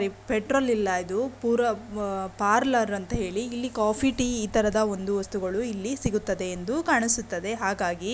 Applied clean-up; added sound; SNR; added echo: none; none; none; none.